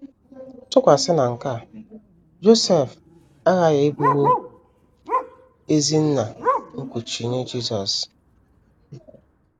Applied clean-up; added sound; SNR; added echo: none; Bark; 8 dB; none.